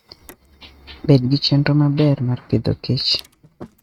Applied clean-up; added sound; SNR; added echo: neural mask model RNNoise.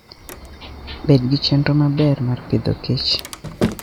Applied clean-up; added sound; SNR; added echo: none; Sliding door; 11 dB; none.